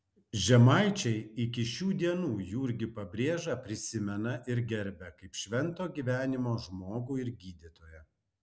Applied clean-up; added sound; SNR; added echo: none; none; none; none.